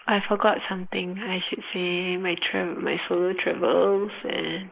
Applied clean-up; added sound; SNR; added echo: neural mask model Resemble Enhance denoiser.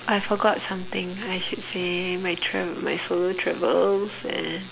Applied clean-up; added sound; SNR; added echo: none; none; none; none.